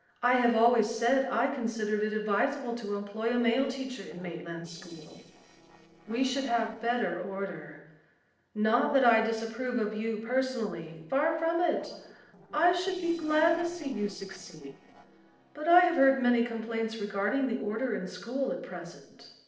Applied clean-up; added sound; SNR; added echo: neural separator model SepFormer DNS4.